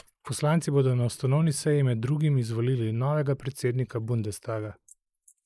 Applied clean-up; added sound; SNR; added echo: neural mask model Resemble Enhance denoiser.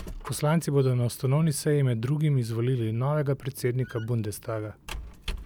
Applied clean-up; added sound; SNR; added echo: none; Squeak; 17 dB; none.